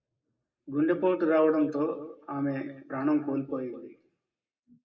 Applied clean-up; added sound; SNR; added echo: neural mask model Resemble Enhance denoiser.